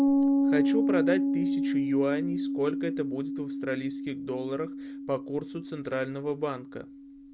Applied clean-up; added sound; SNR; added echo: none; Piano; -4 dB; none.